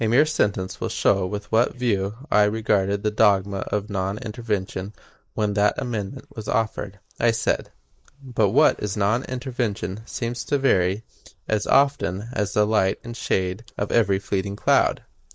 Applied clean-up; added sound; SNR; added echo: neural mask model Resemble Enhance denoiser.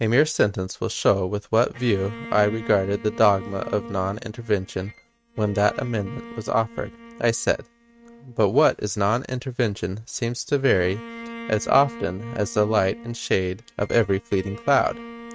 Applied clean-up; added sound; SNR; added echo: neural mask model RNNoise.